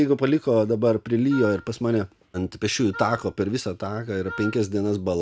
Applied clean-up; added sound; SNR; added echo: none; Wind instrument, woodwind instrument; 14 dB; none.